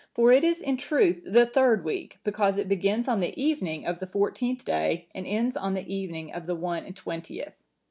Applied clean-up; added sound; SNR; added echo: none; none; none; none.